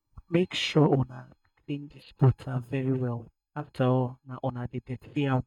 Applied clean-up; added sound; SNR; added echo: neural mask model DeepFilterNet 3.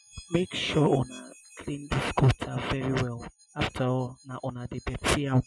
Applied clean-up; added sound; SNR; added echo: classical method Wiener filter.